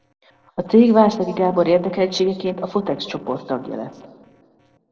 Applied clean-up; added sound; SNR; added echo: neural separator model SepFormer DNS4.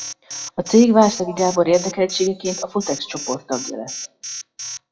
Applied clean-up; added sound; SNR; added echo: classical method WPE with log-MMSE.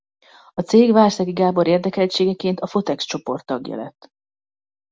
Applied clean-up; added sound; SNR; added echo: none; none; none; none.